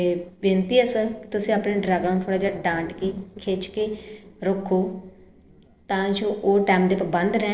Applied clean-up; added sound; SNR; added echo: neural separator model SepFormer DNS4.